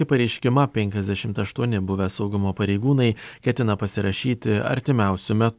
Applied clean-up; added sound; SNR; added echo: none; none; none; none.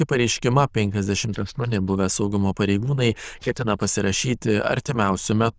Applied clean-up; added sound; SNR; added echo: neural diffusion model UNIVERSE++.